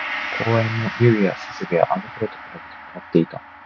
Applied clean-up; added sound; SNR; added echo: none; Gong; 10 dB; none.